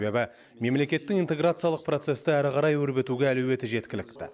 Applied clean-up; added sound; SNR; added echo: none; none; none; none.